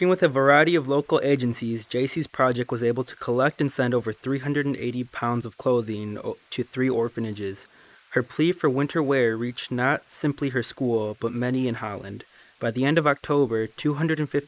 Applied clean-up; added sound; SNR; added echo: neural mask model Resemble Enhance denoiser.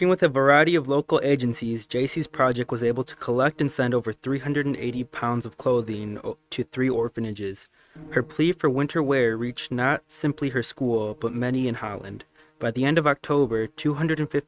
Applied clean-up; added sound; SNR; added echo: neural mask model RNNoise.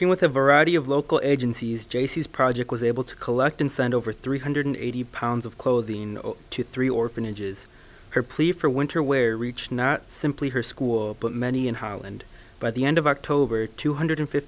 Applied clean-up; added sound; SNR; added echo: none; none; none; none.